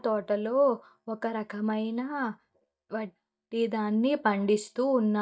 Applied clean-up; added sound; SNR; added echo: neural mask model DeepFilterNet 3.